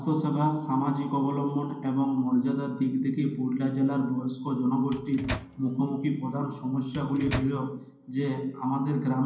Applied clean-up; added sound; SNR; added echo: none; Microwave oven; 11 dB; reverberation time 0.6 s.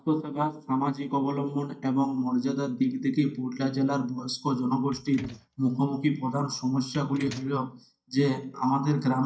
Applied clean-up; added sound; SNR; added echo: neural mask model DeepFilterNet 3.